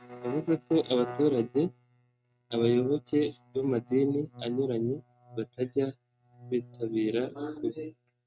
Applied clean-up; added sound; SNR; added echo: neural mask model RNNoise.